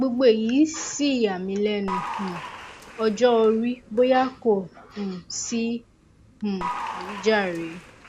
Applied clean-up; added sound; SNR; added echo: none; Applause / Crowd; 14 dB; none.